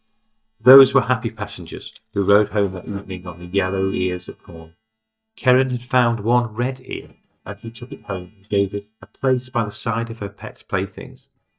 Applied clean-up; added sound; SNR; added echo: neural mask model DeepFilterNet 3.